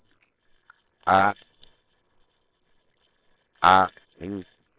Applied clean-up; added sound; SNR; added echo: neural separator model SepFormer WHAMR!.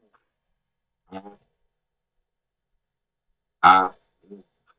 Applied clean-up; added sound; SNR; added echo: neural mask model DeepFilterNet 3.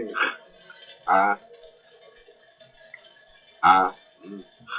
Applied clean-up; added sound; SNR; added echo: classical method WPE with log-MMSE.